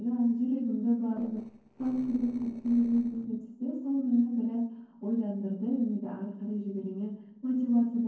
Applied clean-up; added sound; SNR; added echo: neural separator model SepFormer DNS4.